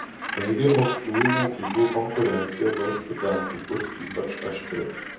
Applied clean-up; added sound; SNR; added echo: none; Gull, seagull; 7 dB; reverberation time 0.7 s.